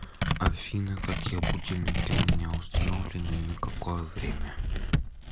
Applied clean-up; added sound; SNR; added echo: none; Tearing; -3 dB; none.